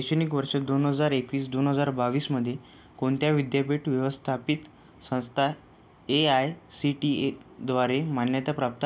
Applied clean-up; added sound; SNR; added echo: none; none; none; none.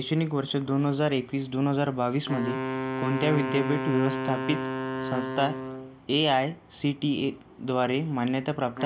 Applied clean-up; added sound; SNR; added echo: none; Wind instrument, woodwind instrument; 7 dB; none.